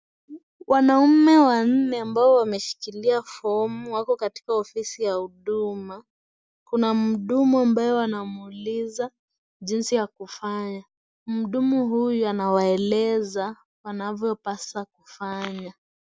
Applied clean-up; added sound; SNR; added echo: none; none; none; none.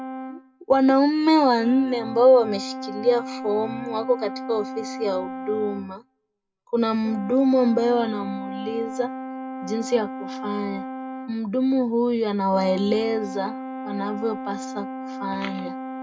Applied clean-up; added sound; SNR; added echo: none; Brass instrument; 10 dB; reverberation time 0.2 s.